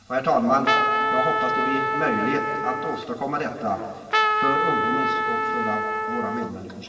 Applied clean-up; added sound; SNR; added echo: none; Trumpet; -2 dB; reverberation time 2.4 s.